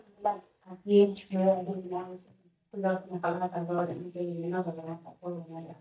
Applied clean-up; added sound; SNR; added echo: neural mask model DeepFilterNet 3.